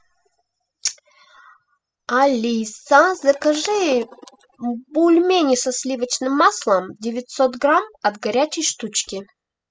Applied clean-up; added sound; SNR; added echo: classical method spectral subtraction.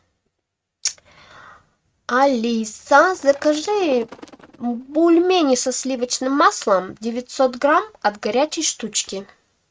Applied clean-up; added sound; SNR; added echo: neural mask model RNNoise.